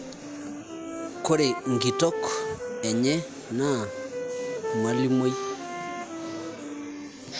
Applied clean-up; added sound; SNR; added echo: none; Wind instrument, woodwind instrument; 5 dB; none.